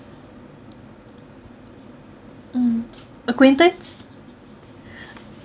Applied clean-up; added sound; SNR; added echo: none; none; none; none.